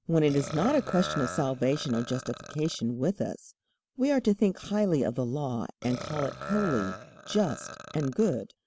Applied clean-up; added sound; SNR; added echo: none; Burping, eructation; 11 dB; none.